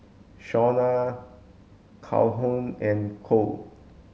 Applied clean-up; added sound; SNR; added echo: none; none; none; none.